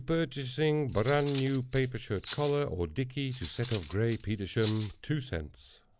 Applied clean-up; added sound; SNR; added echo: none; Cutlery, silverware; 6 dB; none.